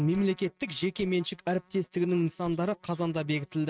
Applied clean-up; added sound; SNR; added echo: neural mask model RNNoise.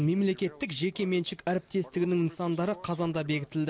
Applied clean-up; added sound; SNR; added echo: none; none; none; none.